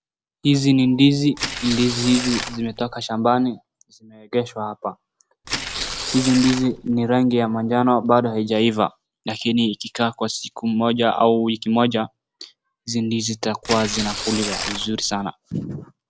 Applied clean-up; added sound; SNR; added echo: none; Tearing; 7 dB; none.